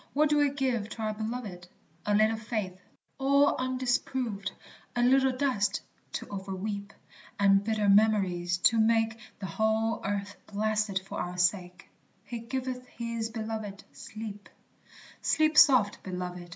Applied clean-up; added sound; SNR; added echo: none; none; none; none.